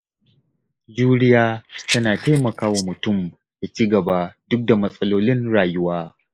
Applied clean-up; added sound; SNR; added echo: neural mask model Resemble Enhance denoiser.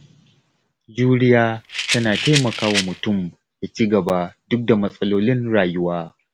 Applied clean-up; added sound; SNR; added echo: none; Rattle; 5 dB; none.